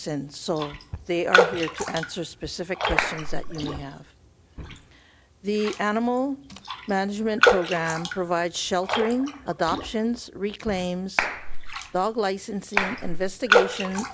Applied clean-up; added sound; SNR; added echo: none; Raindrop + Clapping; 0 dB; none.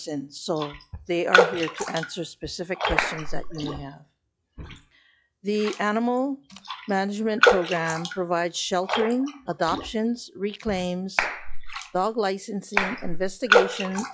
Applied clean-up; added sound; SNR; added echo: classical method log-MMSE.